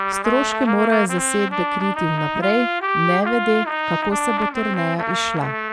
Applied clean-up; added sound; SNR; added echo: none; Trumpet; 1 dB; none.